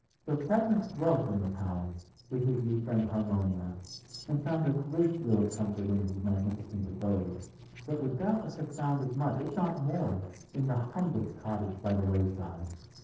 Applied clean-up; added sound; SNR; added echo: neural separator model SepFormer DNS4.